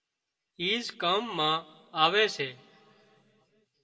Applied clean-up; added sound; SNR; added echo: none; none; none; reverberation time 0.9 s.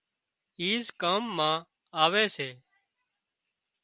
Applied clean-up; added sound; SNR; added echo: none; none; none; none.